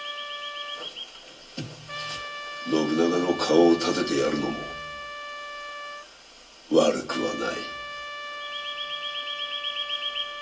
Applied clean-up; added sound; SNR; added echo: none; Trumpet; 9 dB; reverberation time 0.2 s.